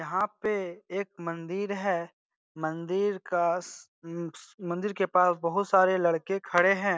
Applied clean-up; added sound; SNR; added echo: none; none; none; none.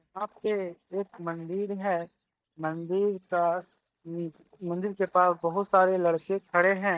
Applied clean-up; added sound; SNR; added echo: neural mask model DeepFilterNet 3.